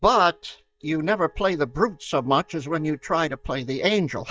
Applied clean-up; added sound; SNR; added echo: neural mask model DeepFilterNet 3.